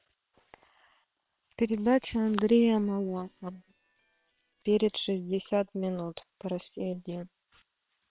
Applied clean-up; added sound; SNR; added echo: neural separator model SepFormer WHAM!.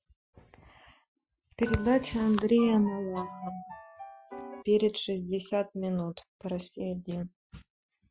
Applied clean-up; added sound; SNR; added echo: classical method Wiener filter.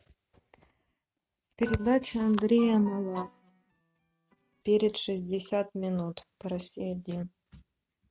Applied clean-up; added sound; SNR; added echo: neural mask model RNNoise.